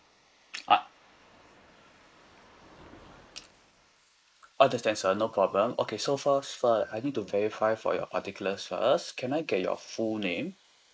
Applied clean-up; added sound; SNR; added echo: neural mask model Resemble Enhance denoiser.